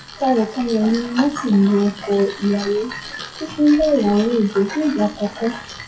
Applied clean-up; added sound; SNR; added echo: classical method WPE with log-MMSE.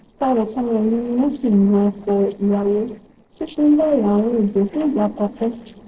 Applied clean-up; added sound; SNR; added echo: neural separator model SepFormer DNS4.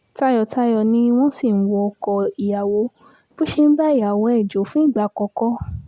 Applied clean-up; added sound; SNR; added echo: none; none; none; none.